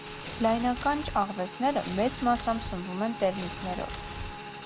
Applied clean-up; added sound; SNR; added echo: none; Tearing + Motorcycle / Engine; 9 dB; none.